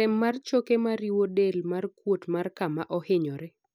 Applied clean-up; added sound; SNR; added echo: none; none; none; none.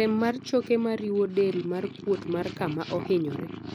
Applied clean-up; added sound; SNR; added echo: none; Purr; 12 dB; none.